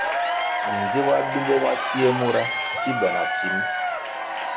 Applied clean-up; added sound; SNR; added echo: none; Applause / Crowd / Cheering; -1 dB; reverberation time 1.3 s.